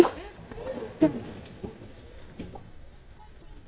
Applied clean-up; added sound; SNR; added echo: neural mask model DeepFilterNet 3.